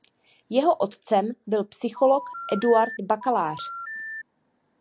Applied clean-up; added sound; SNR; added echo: none; Telephone; 10 dB; none.